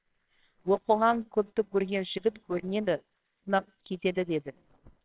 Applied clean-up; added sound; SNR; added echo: neural separator model SepFormer WHAMR!.